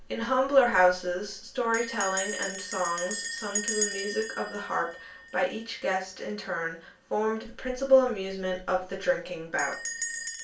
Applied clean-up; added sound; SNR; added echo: none; Bell; 9 dB; reverberation time 0.3 s.